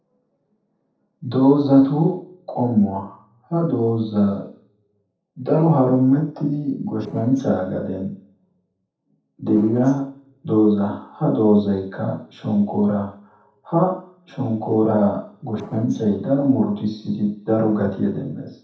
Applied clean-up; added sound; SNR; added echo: neural separator model SepFormer DNS4.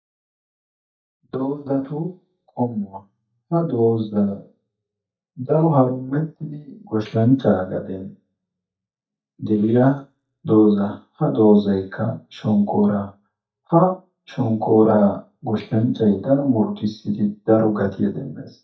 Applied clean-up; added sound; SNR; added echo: neural mask model DeepFilterNet 3.